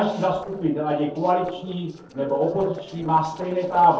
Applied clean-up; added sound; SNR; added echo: neural separator model SepFormer DNS4.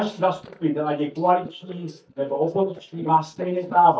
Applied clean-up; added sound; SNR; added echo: neural mask model DeepFilterNet 3.